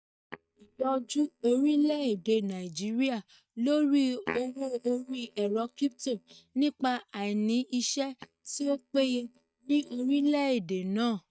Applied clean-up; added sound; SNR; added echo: neural mask model DeepFilterNet 3.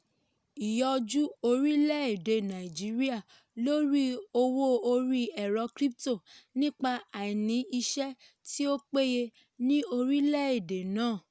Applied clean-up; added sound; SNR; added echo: none; none; none; none.